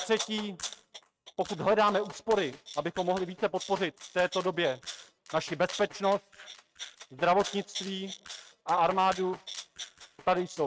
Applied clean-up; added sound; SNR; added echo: neural mask model RNNoise.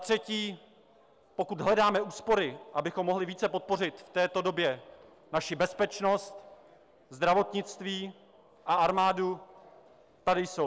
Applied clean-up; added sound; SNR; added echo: none; none; none; none.